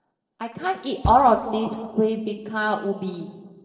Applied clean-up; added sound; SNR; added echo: neural separator model SepFormer DNS4.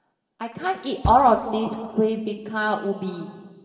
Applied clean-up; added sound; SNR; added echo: none; Bass drum; 12 dB; reverberation time 1.7 s.